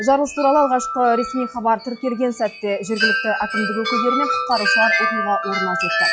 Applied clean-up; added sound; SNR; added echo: classical method log-MMSE.